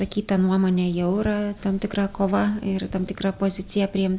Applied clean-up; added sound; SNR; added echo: none; none; none; none.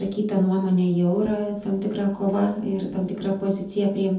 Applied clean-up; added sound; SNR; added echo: none; none; none; reverberation time 0.5 s.